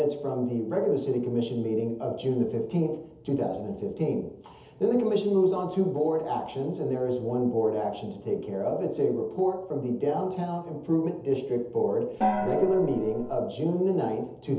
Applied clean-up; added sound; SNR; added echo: none; Gong; 2 dB; reverberation time 0.8 s.